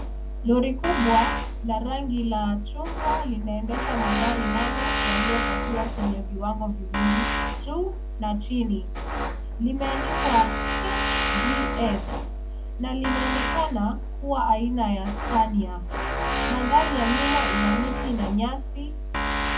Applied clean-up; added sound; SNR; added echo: none; Tools; 0 dB; reverberation time 0.3 s.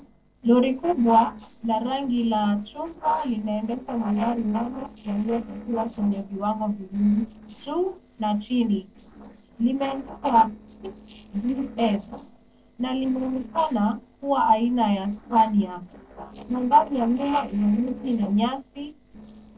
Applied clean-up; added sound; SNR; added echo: neural separator model SepFormer DNS4.